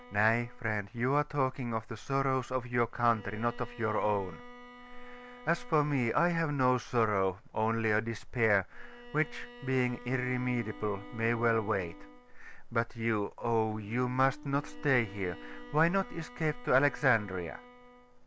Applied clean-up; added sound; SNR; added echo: none; Wind instrument, woodwind instrument + Bowed string instrument; 20 dB; none.